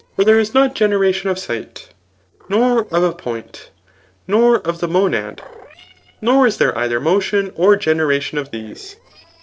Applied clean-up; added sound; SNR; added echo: neural separator model SepFormer DNS4.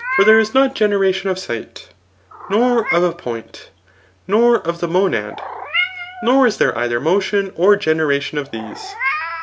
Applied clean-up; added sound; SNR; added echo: none; Meow; 10 dB; none.